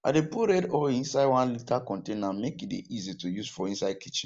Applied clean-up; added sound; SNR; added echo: none; none; none; none.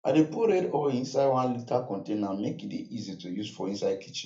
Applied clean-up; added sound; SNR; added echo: none; none; none; reverberation time 0.3 s.